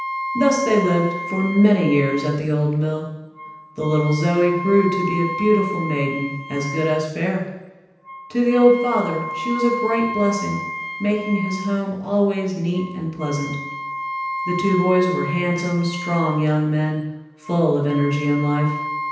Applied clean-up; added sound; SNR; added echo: none; Wind instrument, woodwind instrument; 9 dB; reverberation time 0.9 s.